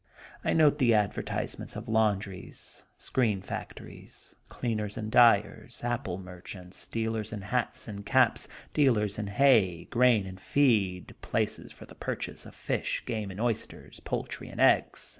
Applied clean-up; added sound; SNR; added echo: none; none; none; none.